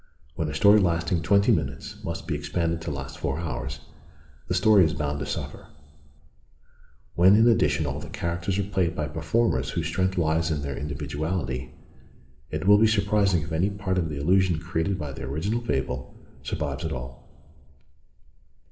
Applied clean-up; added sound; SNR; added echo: none; none; none; reverberation time 2.8 s.